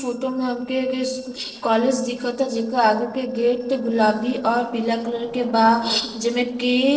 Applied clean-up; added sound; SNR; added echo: neural separator model SepFormer DNS4.